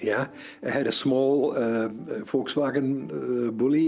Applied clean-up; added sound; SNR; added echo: none; none; none; none.